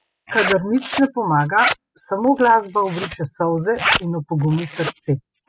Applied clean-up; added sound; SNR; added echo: classical method spectral subtraction.